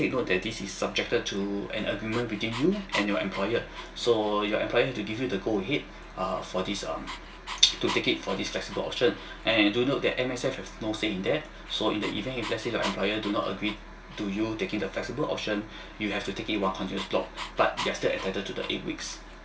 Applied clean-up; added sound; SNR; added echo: none; Dog; 15 dB; reverberation time 0.3 s.